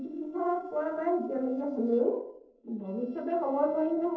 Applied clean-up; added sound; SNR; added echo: neural separator model SepFormer DNS4.